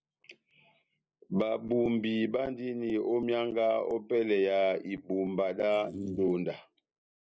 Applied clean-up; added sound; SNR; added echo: neural mask model Resemble Enhance denoiser.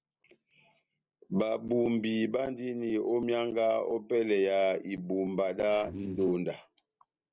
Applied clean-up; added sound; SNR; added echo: neural separator model SepFormer DNS4.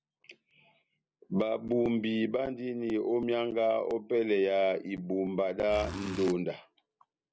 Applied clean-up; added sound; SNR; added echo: none; Zipper (clothing); 9 dB; none.